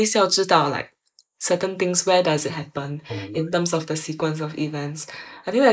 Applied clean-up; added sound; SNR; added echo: neural mask model Resemble Enhance denoiser.